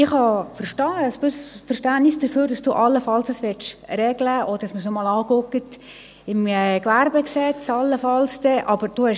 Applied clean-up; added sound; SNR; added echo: none; none; none; none.